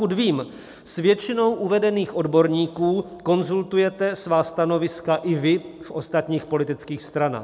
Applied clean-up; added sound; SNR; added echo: none; none; none; none.